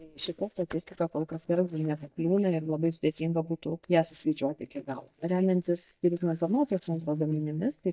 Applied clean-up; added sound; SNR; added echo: neural mask model DeepFilterNet 3.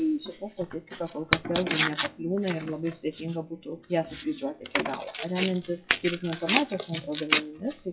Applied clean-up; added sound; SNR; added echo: classical method WPE with log-MMSE.